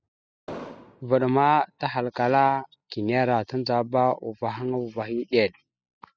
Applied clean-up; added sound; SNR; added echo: classical method spectral subtraction.